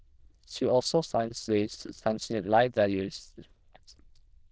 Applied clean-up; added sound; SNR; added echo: neural diffusion model UNIVERSE++.